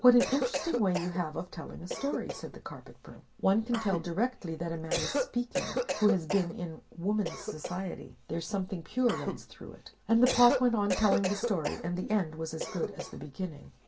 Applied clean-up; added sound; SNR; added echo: none; Cough; 7 dB; reverberation time 0.2 s.